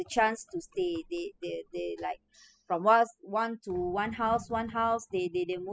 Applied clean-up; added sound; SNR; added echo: classical method spectral subtraction.